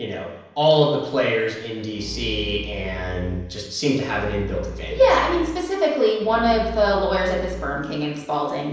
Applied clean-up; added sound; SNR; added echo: none; Bowed string instrument; 11 dB; reverberation time 0.9 s.